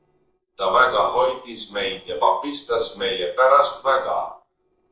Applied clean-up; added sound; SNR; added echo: neural separator model SepFormer DNS4.